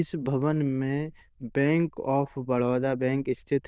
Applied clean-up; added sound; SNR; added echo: neural diffusion model UNIVERSE++.